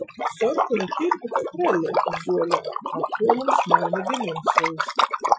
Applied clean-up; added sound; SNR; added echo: classical method Wiener filter.